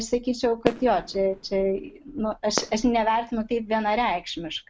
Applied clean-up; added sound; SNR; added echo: none; Fireworks; 13 dB; none.